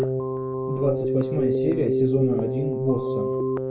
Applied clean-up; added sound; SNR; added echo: none; Keyboard (musical); -2 dB; reverberation time 0.3 s.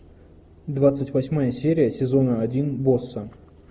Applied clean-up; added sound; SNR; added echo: none; none; none; none.